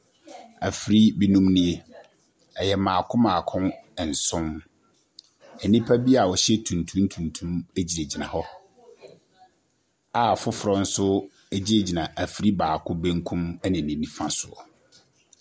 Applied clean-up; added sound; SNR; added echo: none; none; none; none.